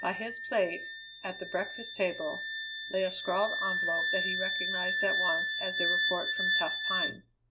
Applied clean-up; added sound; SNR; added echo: none; Wind instrument, woodwind instrument; -3 dB; none.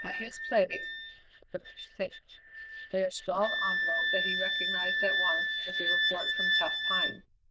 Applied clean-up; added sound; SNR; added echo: neural diffusion model UNIVERSE++.